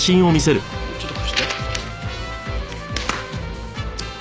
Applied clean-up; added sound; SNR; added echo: none; Trumpet; 15 dB; none.